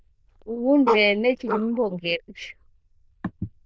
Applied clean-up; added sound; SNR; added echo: neural diffusion model UNIVERSE++.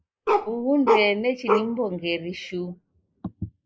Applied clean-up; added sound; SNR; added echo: neural mask model Resemble Enhance denoiser.